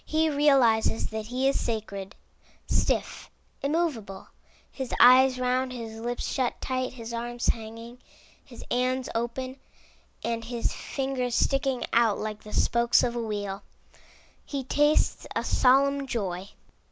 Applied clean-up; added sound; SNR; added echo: none; none; none; none.